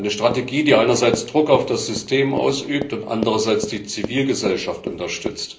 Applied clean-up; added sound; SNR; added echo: none; Run; 13 dB; reverberation time 0.5 s.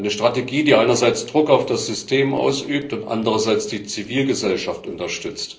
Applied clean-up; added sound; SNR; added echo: neural separator model SepFormer DNS4.